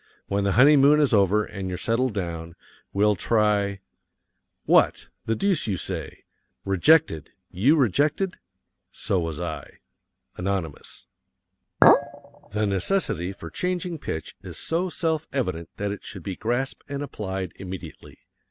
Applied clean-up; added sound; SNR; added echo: none; Chink, clink; 0 dB; none.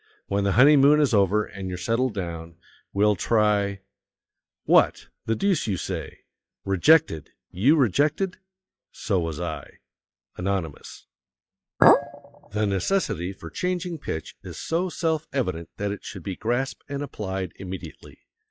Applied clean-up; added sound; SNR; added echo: classical method log-MMSE.